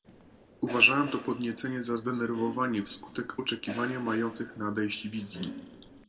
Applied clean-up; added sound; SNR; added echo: none; Cough; 14 dB; reverberation time 1.2 s.